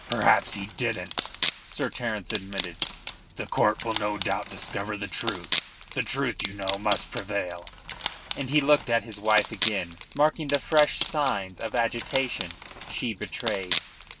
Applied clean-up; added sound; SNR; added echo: none; Wood; 0 dB; none.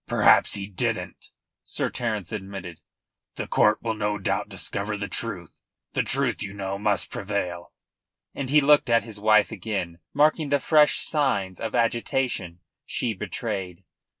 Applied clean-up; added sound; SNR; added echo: none; none; none; none.